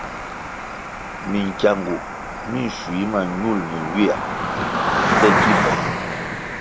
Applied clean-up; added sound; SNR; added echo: none; Cricket; -1 dB; none.